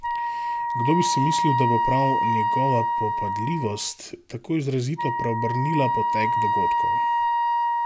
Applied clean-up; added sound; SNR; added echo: none; Wind instrument, woodwind instrument; -3 dB; none.